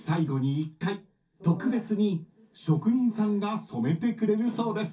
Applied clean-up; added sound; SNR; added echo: none; none; none; reverberation time 0.3 s.